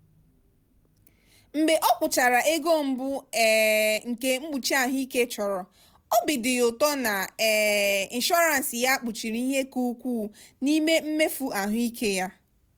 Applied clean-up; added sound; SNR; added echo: none; none; none; none.